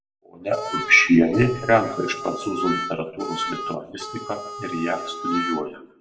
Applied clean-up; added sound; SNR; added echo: none; Harmonica; 8 dB; reverberation time 0.7 s.